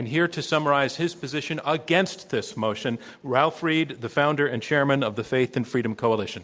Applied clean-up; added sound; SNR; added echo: none; none; none; none.